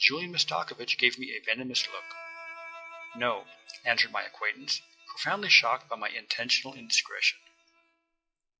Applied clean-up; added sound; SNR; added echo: classical method log-MMSE.